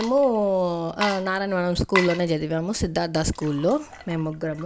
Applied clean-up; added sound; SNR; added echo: none; Water / Liquid; 12 dB; none.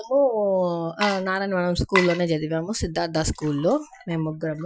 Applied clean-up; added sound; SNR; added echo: classical method Wiener filter.